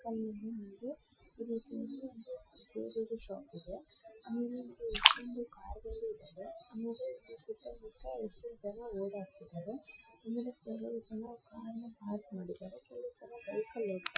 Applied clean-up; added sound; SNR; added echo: classical method Wiener filter.